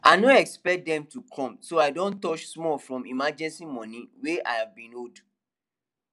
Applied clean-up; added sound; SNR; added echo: none; none; none; none.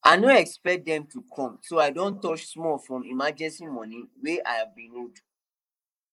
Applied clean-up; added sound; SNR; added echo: neural mask model Resemble Enhance denoiser.